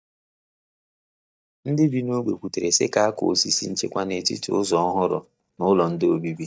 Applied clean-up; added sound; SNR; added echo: neural mask model DeepFilterNet 3.